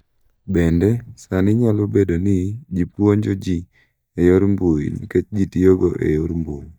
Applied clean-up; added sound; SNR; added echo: neural mask model DeepFilterNet 3.